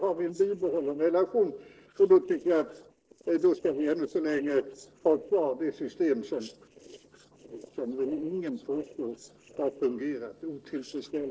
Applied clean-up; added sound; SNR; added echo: neural separator model SepFormer DNS4.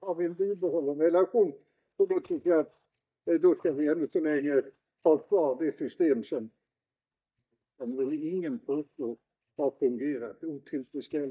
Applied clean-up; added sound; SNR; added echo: neural mask model DeepFilterNet 3.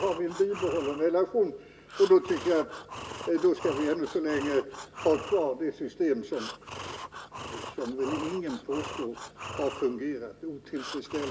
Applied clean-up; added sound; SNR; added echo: none; Breathing; 12 dB; reverberation time 0.3 s.